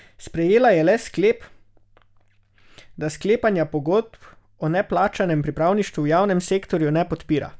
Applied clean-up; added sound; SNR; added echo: none; none; none; none.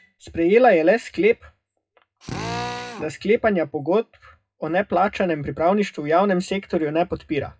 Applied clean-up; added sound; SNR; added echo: classical method WPE with log-MMSE.